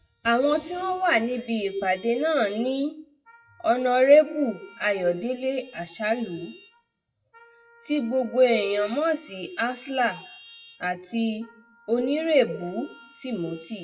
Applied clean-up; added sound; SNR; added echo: classical method WPE with log-MMSE.